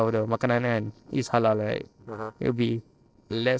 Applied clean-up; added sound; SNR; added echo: neural separator model SepFormer DNS4.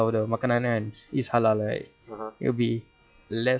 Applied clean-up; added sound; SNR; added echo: classical method log-MMSE.